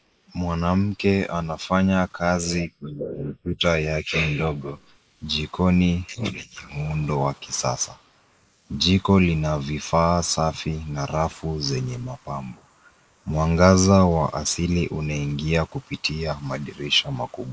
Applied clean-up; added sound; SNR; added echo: neural mask model Resemble Enhance denoiser.